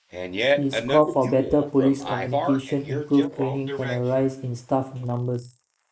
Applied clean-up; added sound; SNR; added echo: neural mask model Resemble Enhance denoiser.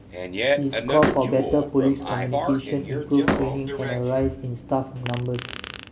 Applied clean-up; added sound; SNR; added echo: none; Slam + Fart; 4 dB; none.